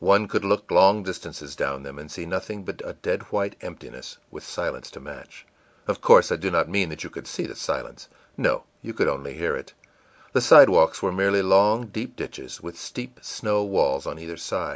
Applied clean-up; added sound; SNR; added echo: none; none; none; none.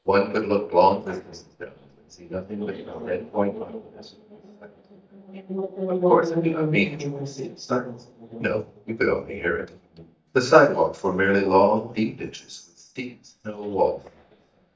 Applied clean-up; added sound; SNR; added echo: neural mask model DeepFilterNet 3.